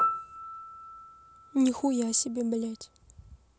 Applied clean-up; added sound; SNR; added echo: none; Piano; 6 dB; none.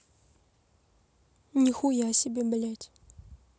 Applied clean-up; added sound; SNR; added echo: none; none; none; none.